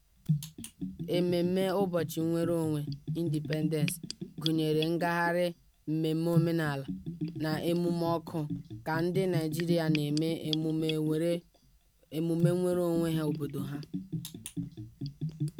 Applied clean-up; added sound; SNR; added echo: none; Bathtub (filling or washing) / Gurgling; 6 dB; none.